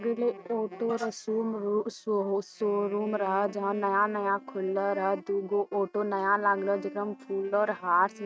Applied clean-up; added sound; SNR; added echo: neural mask model RNNoise.